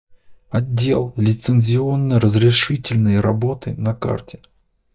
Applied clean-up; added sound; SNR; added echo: neural mask model DeepFilterNet 3.